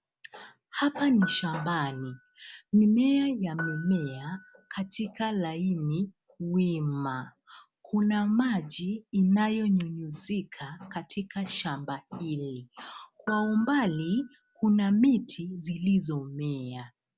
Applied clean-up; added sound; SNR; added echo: none; Piano; 14 dB; none.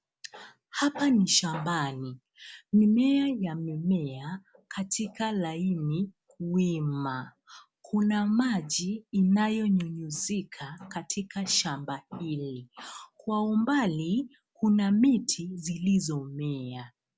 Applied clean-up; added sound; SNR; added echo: none; none; none; none.